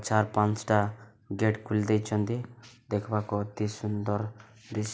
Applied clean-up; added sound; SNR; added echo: none; none; none; none.